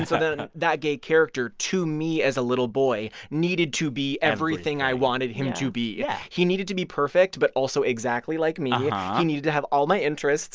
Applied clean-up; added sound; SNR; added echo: none; none; none; none.